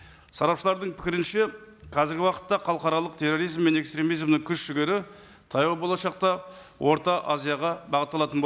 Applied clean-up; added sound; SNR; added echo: none; none; none; none.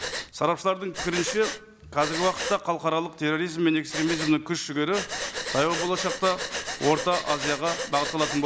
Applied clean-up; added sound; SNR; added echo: none; Breathing; 7 dB; none.